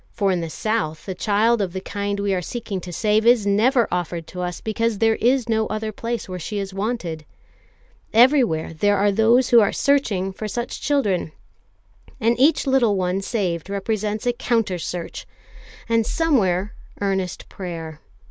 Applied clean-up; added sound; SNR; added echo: none; none; none; none.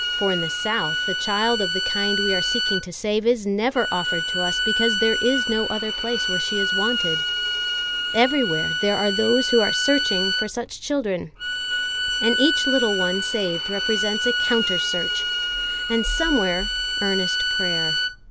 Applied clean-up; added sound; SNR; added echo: none; Bowed string instrument; 0 dB; none.